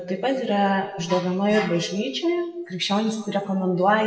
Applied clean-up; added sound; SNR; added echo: classical method WPE with log-MMSE.